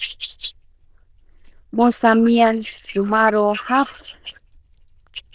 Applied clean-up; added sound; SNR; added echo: neural diffusion model UNIVERSE++.